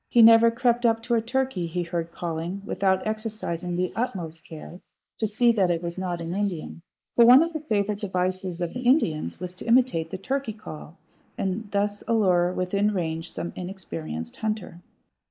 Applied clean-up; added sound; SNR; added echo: neural mask model Resemble Enhance denoiser.